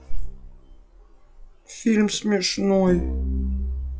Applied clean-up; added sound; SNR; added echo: classical method log-MMSE.